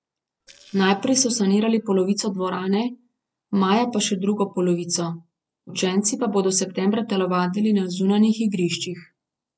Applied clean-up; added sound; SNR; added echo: neural separator model SepFormer DNS4.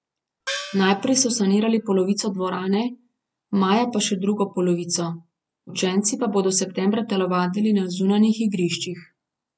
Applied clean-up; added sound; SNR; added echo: none; Gong; 13 dB; none.